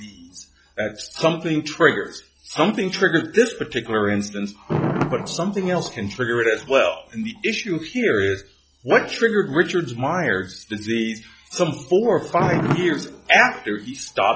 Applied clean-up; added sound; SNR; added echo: classical method log-MMSE.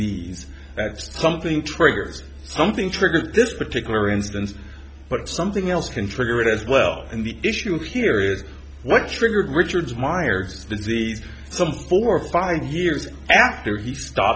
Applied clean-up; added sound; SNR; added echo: none; none; none; none.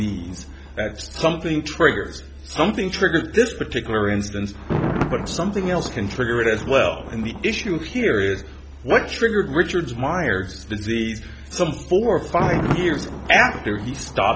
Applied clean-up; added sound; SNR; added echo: none; Thunder; 10 dB; none.